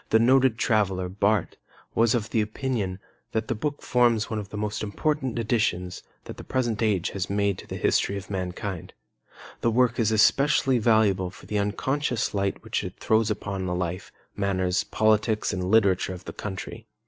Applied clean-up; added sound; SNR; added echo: none; none; none; none.